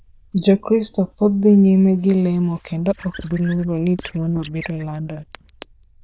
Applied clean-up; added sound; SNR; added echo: neural diffusion model UNIVERSE++.